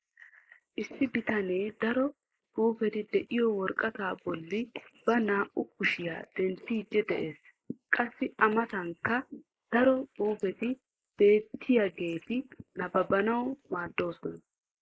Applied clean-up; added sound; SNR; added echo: neural mask model Resemble Enhance denoiser.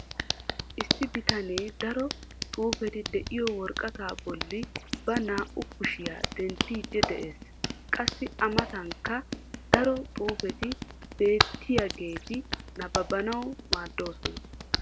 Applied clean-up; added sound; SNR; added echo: none; Hands; 1 dB; none.